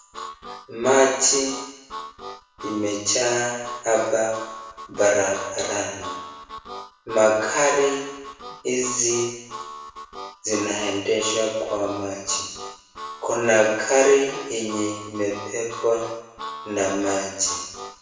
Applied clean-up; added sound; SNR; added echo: none; Harmonica; 13 dB; reverberation time 1.0 s.